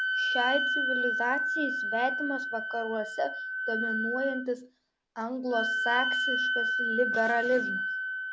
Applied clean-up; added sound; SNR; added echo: none; Wind instrument, woodwind instrument; -2 dB; none.